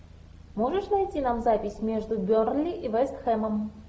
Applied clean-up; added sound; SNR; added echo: none; none; none; none.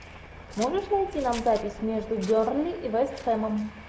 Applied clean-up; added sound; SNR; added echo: none; Scissors + Train; 18 dB; none.